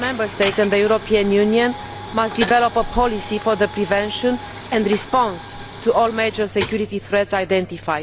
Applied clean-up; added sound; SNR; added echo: none; Coin (dropping); 11 dB; none.